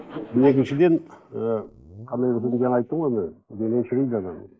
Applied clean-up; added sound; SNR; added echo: neural mask model Resemble Enhance denoiser.